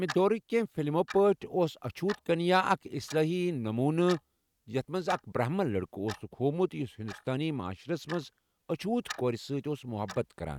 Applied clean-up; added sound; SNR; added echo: neural mask model RNNoise.